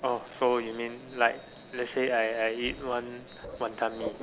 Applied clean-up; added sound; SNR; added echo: none; Mechanisms; 15 dB; none.